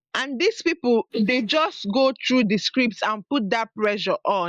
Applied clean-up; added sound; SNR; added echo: neural mask model Resemble Enhance denoiser.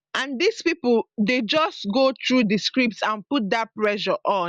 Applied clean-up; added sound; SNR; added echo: none; none; none; none.